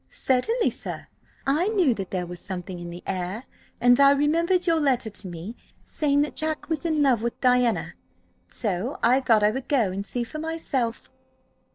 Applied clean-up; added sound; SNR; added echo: neural separator model SepFormer DNS4.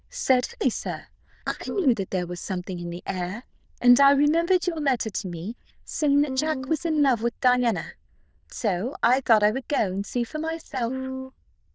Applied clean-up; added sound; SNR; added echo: neural diffusion model UNIVERSE++.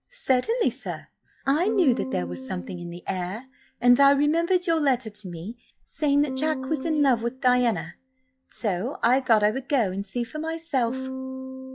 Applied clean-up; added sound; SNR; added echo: classical method log-MMSE.